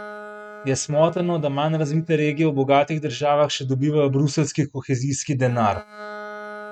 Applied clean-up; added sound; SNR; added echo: neural mask model RNNoise.